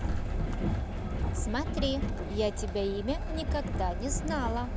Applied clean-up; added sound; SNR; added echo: none; Train; -2 dB; none.